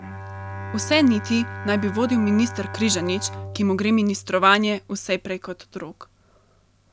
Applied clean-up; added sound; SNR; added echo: none; Bowed string instrument; 13 dB; none.